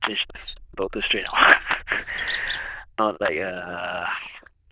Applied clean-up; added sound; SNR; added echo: neural diffusion model UNIVERSE++.